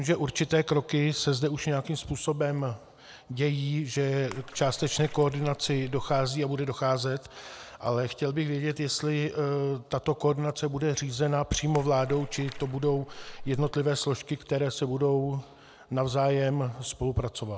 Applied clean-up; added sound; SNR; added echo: none; Splash, splatter; 13 dB; none.